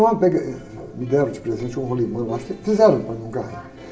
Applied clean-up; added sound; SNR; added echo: none; Plucked string instrument; 19 dB; reverberation time 1.4 s.